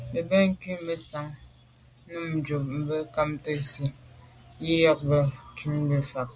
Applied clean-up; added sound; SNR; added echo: none; none; none; none.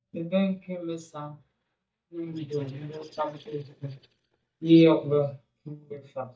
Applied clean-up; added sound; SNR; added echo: neural mask model DeepFilterNet 3.